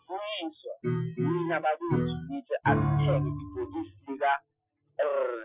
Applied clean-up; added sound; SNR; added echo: classical method Wiener filter.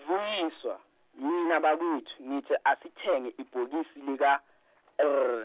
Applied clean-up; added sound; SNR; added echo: none; none; none; none.